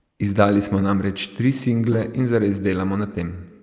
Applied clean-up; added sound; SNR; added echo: neural mask model Resemble Enhance denoiser.